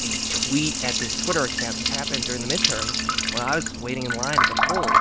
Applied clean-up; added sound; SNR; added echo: none; Liquid; -5 dB; none.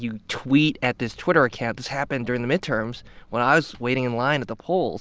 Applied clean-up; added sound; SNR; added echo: none; none; none; none.